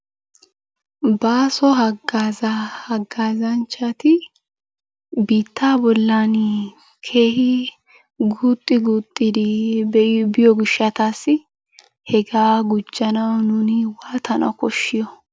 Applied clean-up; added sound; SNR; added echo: none; none; none; none.